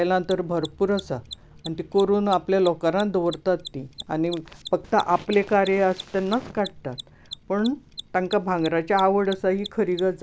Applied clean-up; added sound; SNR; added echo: none; Mechanisms; 19 dB; none.